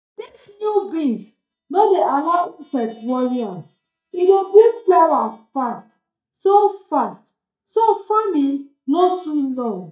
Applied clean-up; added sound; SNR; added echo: neural mask model DeepFilterNet 3.